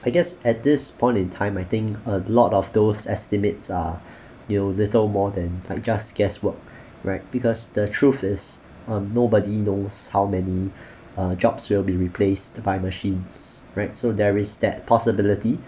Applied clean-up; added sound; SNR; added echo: none; none; none; none.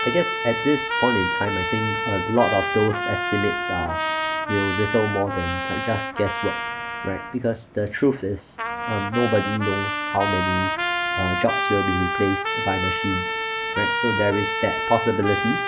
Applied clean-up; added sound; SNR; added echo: none; Trumpet; 1 dB; none.